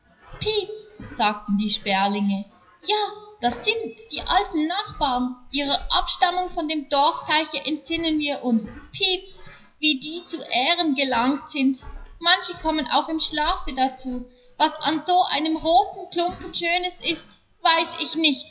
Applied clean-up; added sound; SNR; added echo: classical method WPE with log-MMSE.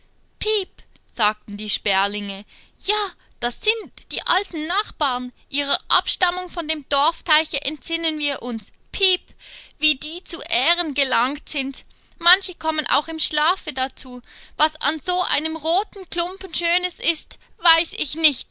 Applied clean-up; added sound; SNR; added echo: none; none; none; none.